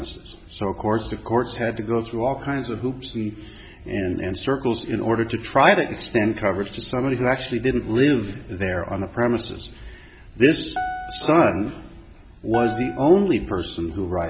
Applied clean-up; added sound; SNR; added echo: none; Piano; 11 dB; none.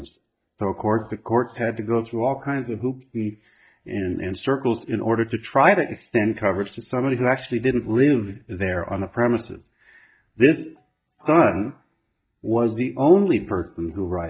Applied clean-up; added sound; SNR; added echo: neural mask model DeepFilterNet 3.